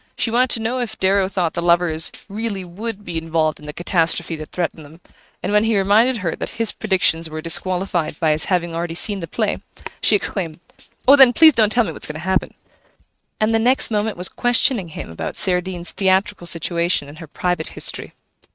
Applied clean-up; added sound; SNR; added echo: neural mask model RNNoise.